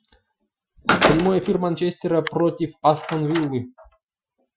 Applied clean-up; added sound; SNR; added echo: classical method Wiener filter.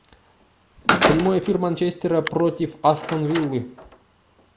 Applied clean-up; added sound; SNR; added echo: none; Slam; 4 dB; none.